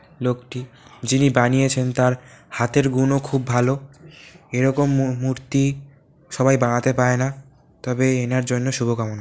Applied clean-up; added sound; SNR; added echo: none; none; none; none.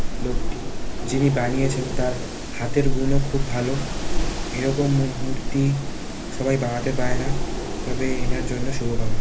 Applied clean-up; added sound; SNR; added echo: none; Wind; -3 dB; reverberation time 0.3 s.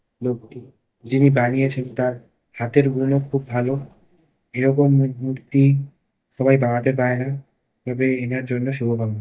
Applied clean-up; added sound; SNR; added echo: neural mask model DeepFilterNet 3.